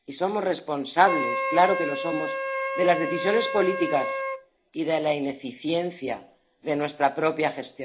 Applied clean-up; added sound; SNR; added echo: none; Wind instrument, woodwind instrument; 6 dB; reverberation time 0.4 s.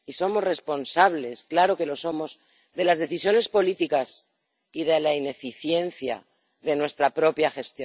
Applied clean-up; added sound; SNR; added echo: none; none; none; none.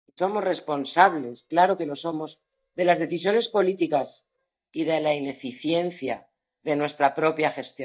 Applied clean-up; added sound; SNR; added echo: neural mask model DeepFilterNet 3.